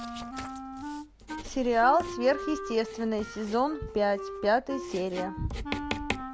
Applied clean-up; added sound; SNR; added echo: none; Writing + Wind instrument, woodwind instrument; 8 dB; none.